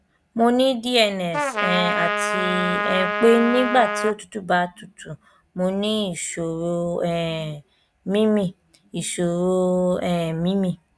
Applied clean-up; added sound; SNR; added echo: none; Trumpet; 2 dB; none.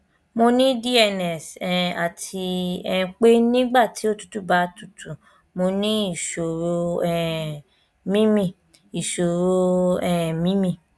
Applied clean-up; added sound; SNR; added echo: none; none; none; none.